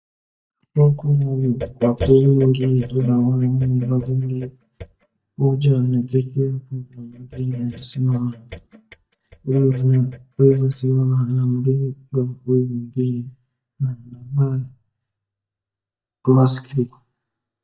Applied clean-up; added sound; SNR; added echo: neural mask model DeepFilterNet 3.